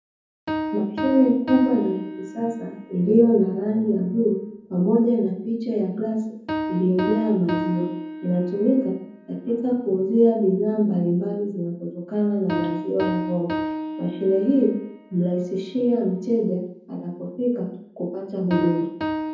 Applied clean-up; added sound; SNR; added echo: none; Piano; 10 dB; reverberation time 0.7 s.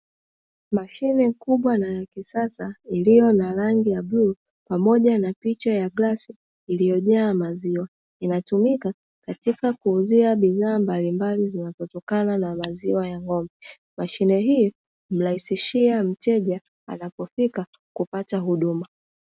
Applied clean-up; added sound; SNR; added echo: none; none; none; none.